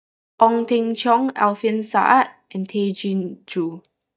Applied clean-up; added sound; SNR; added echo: neural mask model DeepFilterNet 3.